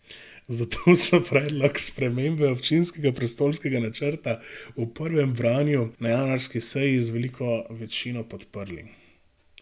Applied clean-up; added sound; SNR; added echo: none; none; none; none.